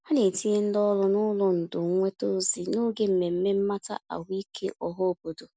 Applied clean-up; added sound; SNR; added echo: none; none; none; none.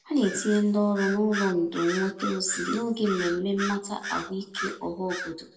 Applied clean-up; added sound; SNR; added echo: none; Bird vocalization, bird call, bird song; 9 dB; reverberation time 0.6 s.